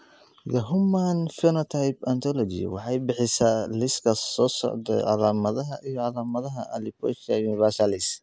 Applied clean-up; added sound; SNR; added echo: neural mask model Resemble Enhance denoiser.